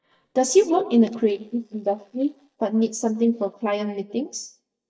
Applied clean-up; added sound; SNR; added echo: neural mask model DeepFilterNet 3.